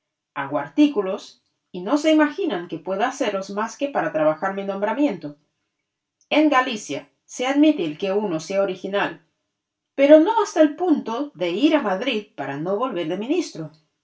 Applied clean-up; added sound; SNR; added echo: none; none; none; reverberation time 0.2 s.